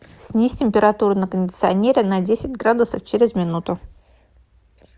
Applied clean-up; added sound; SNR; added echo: none; none; none; none.